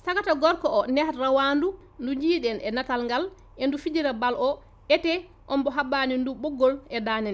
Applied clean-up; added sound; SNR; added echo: none; none; none; none.